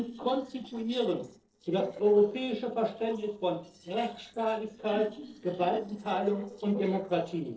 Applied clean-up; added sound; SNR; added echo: neural separator model SepFormer DNS4.